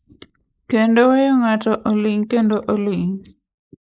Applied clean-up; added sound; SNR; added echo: neural mask model Resemble Enhance denoiser.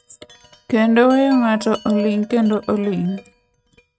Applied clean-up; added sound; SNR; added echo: neural mask model RNNoise.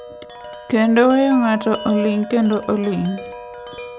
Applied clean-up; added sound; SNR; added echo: none; Wind chime; 13 dB; none.